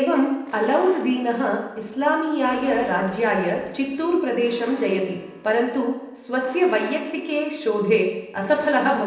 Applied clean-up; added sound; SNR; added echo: none; Alarm; 19 dB; reverberation time 0.9 s.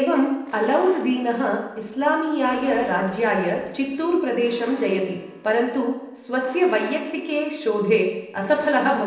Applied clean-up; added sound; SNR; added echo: neural separator model SepFormer DNS4.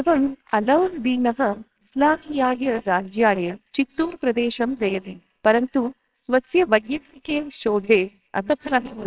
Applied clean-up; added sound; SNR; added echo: neural separator model SepFormer WHAMR!.